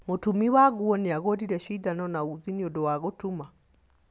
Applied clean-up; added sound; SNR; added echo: none; none; none; none.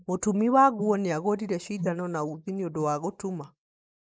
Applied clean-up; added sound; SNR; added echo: neural mask model Resemble Enhance denoiser.